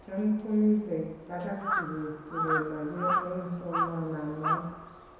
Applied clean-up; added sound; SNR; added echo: none; Crow; 3 dB; reverberation time 1.0 s.